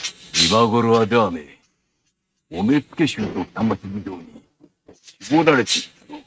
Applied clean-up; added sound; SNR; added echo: neural mask model RNNoise.